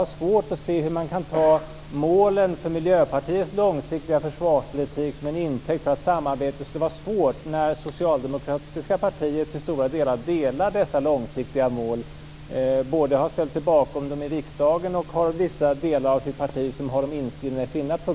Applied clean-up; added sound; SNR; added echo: none; none; none; none.